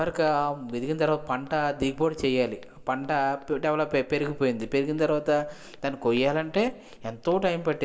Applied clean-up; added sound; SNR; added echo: none; Walk, footsteps; 20 dB; reverberation time 1.1 s.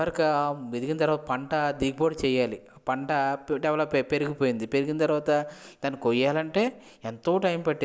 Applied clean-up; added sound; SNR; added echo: none; none; none; none.